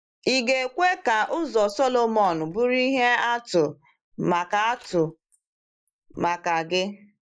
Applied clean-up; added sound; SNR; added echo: neural mask model Resemble Enhance denoiser.